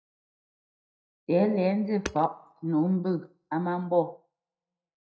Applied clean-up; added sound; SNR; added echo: neural mask model DeepFilterNet 3.